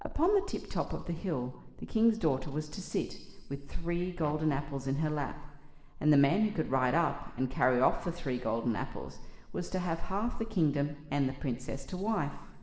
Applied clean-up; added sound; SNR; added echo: neural separator model SepFormer DNS4.